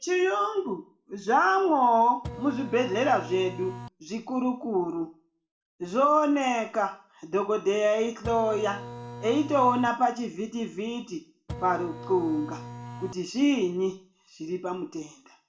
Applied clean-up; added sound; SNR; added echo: none; Printer; 12 dB; reverberation time 0.4 s.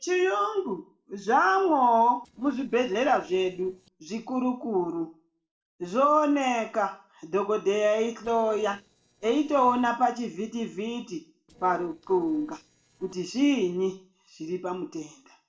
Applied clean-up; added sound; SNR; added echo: neural separator model SepFormer DNS4.